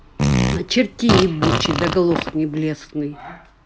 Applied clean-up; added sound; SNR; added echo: none; Fart; -1 dB; none.